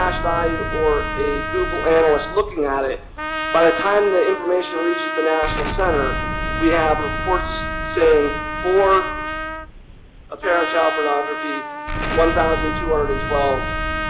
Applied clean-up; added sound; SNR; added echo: none; Explosion + Trumpet; 4 dB; none.